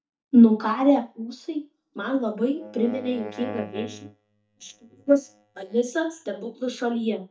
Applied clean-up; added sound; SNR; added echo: neural mask model DeepFilterNet 3.